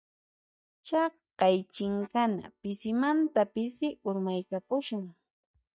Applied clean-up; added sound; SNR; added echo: neural mask model DeepFilterNet 3.